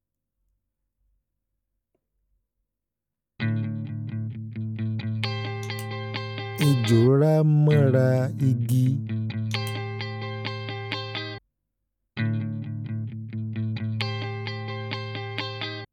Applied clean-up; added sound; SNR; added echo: none; Electric guitar; 2 dB; none.